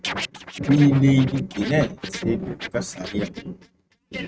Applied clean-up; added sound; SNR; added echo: neural mask model RNNoise.